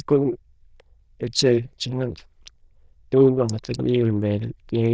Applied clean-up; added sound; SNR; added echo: neural diffusion model UNIVERSE++.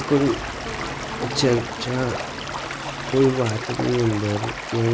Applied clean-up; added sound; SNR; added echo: none; Stream / Liquid; 8 dB; none.